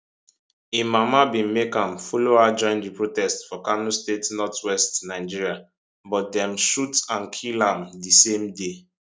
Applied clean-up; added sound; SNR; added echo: none; none; none; none.